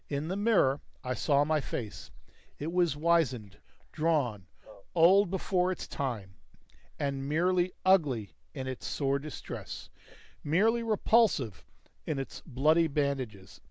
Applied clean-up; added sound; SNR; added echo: none; none; none; none.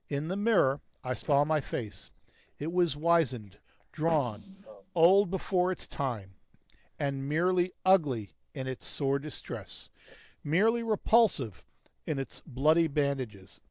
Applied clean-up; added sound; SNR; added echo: neural separator model SepFormer DNS4.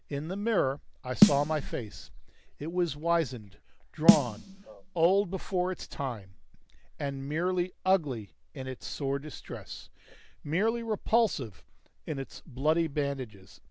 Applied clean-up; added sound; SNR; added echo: none; Snare drum; -1 dB; none.